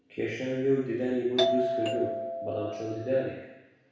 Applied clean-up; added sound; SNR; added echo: none; Doorbell; 1 dB; reverberation time 1.1 s.